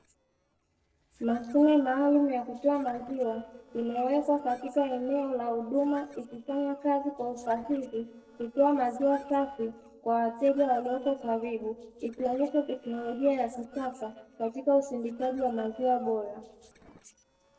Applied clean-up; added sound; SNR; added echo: neural separator model SepFormer DNS4.